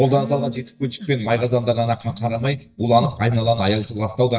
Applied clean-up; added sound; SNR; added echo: neural mask model DeepFilterNet 3.